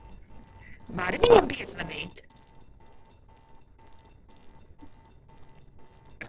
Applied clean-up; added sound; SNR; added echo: neural separator model SepFormer DNS4.